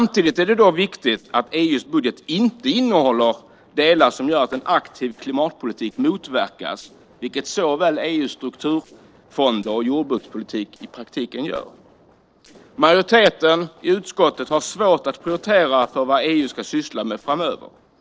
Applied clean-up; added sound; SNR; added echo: neural separator model SepFormer DNS4.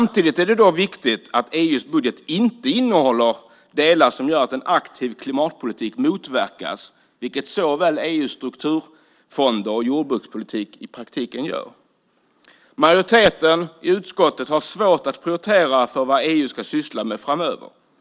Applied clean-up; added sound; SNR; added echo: none; none; none; none.